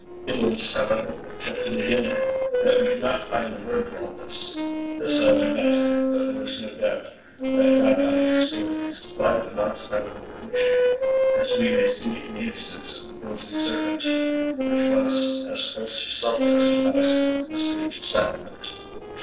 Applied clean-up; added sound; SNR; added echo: neural separator model SepFormer DNS4.